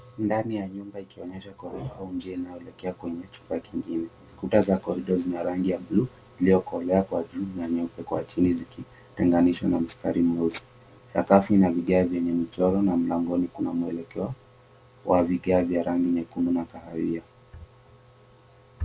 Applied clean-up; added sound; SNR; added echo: none; none; none; none.